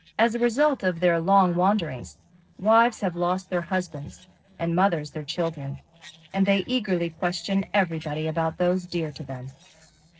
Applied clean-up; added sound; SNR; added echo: neural separator model SepFormer DNS4.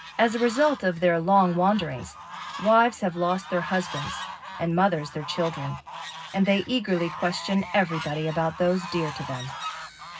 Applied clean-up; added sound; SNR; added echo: none; Fowl; 13 dB; reverberation time 0.4 s.